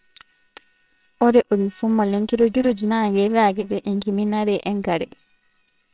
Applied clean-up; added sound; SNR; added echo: neural separator model SepFormer WHAMR!.